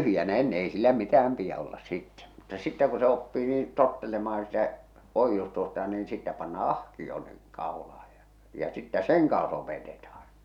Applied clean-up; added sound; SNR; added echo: none; none; none; none.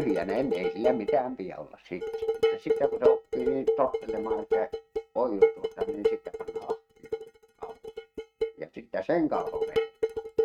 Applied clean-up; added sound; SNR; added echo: neural mask model RNNoise.